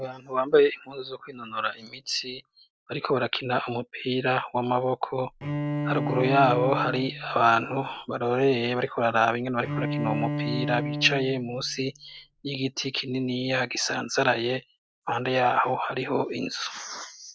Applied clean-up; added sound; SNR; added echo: none; Bowed string instrument; 5 dB; none.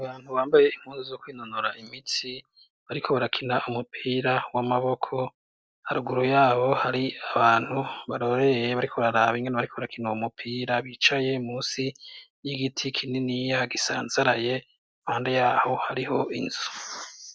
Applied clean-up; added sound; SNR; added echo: none; none; none; none.